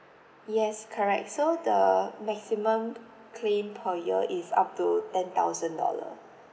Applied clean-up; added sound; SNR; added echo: none; none; none; none.